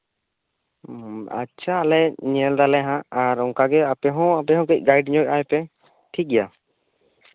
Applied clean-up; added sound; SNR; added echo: none; none; none; none.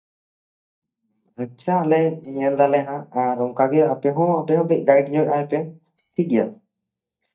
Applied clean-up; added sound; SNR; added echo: neural mask model DeepFilterNet 3.